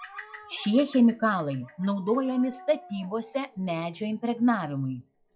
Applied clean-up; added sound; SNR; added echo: classical method log-MMSE.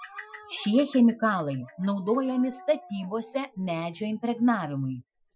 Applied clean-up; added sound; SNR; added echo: classical method Wiener filter.